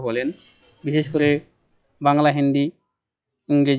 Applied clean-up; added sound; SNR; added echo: classical method log-MMSE.